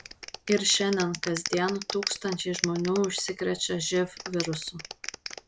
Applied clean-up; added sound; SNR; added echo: none; Clapping; 9 dB; none.